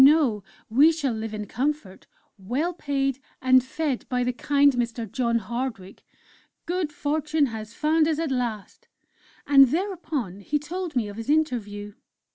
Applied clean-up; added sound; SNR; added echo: none; none; none; none.